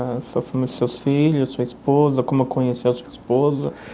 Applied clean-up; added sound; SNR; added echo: none; none; none; none.